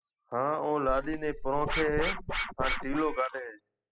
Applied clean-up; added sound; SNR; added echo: classical method spectral subtraction.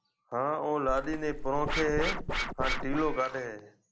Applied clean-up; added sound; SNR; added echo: none; Scratching (performance technique) + Water / Splash, splatter; 2 dB; none.